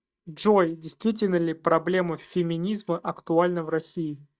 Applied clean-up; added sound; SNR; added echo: neural mask model DeepFilterNet 3.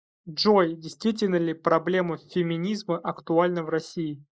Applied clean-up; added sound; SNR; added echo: neural mask model Resemble Enhance denoiser.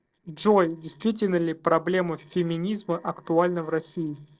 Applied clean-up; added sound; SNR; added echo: neural separator model SepFormer DNS4.